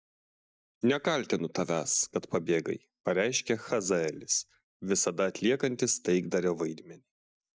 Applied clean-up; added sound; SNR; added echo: neural mask model DeepFilterNet 3.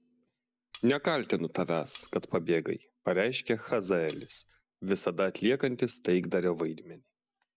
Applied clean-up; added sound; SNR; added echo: none; Cutlery, silverware; 18 dB; none.